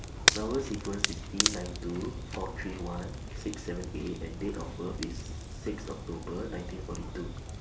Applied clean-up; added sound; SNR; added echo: none; Crackle; -3 dB; none.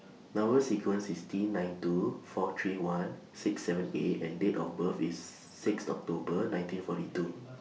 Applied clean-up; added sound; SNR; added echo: none; none; none; none.